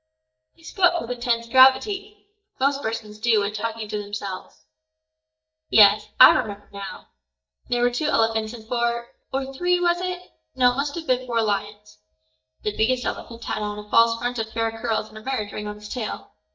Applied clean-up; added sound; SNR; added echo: neural mask model DeepFilterNet 3.